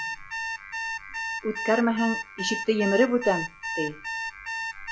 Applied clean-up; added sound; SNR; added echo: classical method log-MMSE.